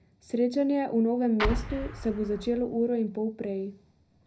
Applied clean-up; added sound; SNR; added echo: none; Explosion; 5 dB; reverberation time 0.4 s.